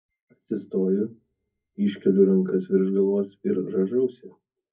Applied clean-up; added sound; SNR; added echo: neural mask model DeepFilterNet 3.